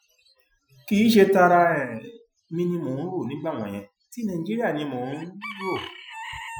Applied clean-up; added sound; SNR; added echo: classical method Wiener filter.